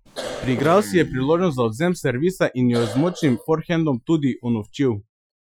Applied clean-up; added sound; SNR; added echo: classical method Wiener filter.